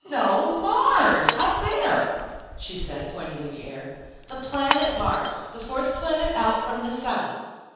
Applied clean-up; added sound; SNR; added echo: none; Shatter / Crushing; 8 dB; reverberation time 1.2 s.